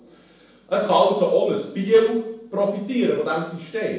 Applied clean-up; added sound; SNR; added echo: none; none; none; reverberation time 0.6 s.